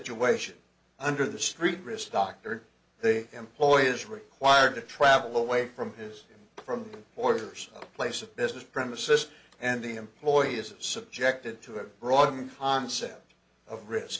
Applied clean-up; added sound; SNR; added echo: none; none; none; none.